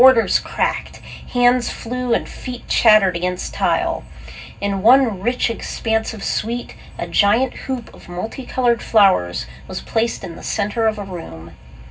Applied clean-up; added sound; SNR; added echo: none; none; none; reverberation time 0.4 s.